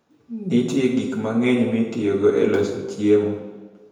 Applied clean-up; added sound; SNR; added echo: none; none; none; reverberation time 0.9 s.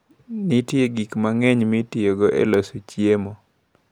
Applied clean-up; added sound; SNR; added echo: none; none; none; none.